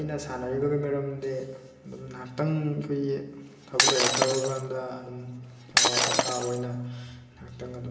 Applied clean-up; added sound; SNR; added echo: none; Shatter; -4 dB; reverberation time 0.9 s.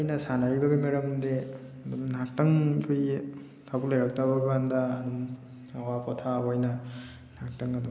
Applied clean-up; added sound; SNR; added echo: none; none; none; none.